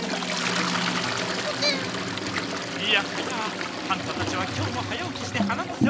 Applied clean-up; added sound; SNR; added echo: none; Toilet flush; -1 dB; none.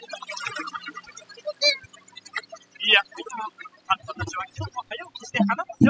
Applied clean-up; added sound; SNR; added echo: classical method spectral subtraction.